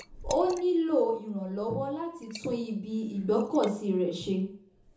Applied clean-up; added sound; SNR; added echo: none; Liquid; 17 dB; reverberation time 1.0 s.